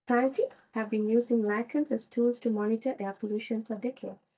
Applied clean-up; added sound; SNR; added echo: neural mask model DeepFilterNet 3.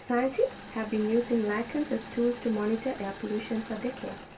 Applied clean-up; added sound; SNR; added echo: none; Engine / Mechanisms; 14 dB; reverberation time 0.2 s.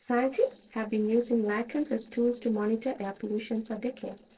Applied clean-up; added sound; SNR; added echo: neural separator model SepFormer DNS4.